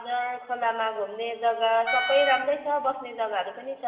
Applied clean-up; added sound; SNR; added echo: none; Wind instrument, woodwind instrument; 4 dB; reverberation time 2.5 s.